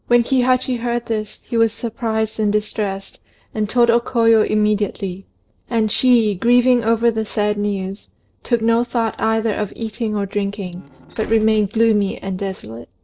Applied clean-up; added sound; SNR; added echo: neural separator model SepFormer DNS4.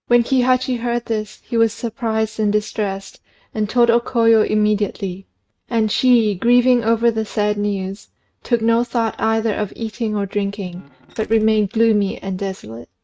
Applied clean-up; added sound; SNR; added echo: neural mask model RNNoise.